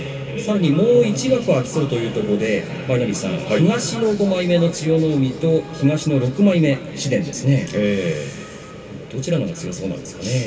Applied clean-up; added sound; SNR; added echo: none; none; none; reverberation time 2.9 s.